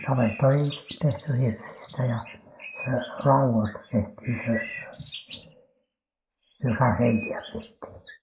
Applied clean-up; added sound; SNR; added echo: neural mask model Resemble Enhance denoiser.